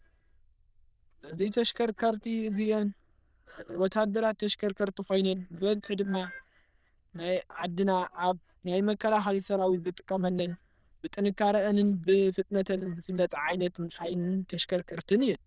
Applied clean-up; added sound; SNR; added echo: neural diffusion model UNIVERSE++.